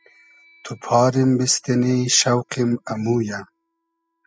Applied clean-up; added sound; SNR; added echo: classical method spectral subtraction.